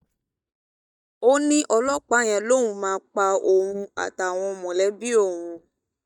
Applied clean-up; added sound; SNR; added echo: neural mask model DeepFilterNet 3.